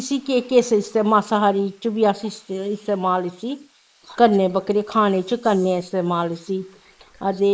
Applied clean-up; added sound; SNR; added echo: neural mask model Resemble Enhance denoiser.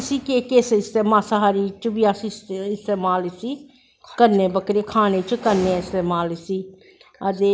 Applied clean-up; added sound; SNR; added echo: none; none; none; none.